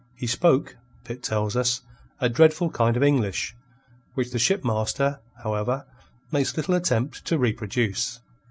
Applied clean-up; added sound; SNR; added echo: none; none; none; none.